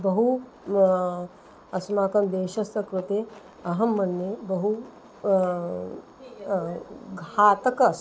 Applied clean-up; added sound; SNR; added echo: none; none; none; none.